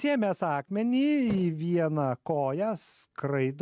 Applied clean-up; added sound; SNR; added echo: neural mask model RNNoise.